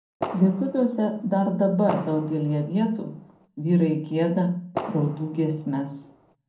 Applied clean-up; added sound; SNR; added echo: none; Fireworks; 13 dB; reverberation time 0.5 s.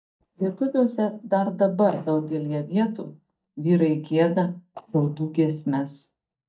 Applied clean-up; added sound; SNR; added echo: neural mask model DeepFilterNet 3.